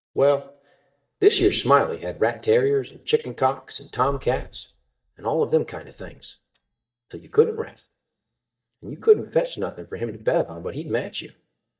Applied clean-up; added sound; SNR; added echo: neural mask model DeepFilterNet 3.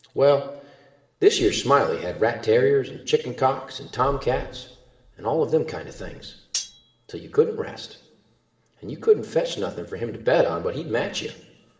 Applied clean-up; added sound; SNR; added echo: none; Cutlery, silverware; 12 dB; reverberation time 1.1 s.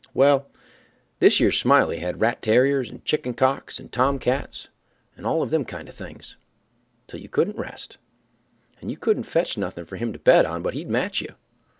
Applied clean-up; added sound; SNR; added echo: none; none; none; none.